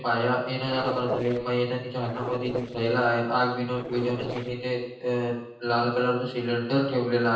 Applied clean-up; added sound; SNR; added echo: neural separator model SepFormer DNS4.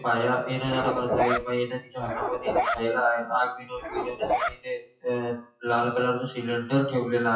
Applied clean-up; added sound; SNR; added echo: classical method WPE with log-MMSE.